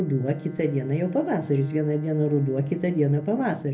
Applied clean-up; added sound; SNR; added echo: none; Bowed string instrument; 17 dB; reverberation time 0.3 s.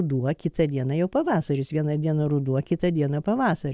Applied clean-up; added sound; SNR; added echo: none; none; none; none.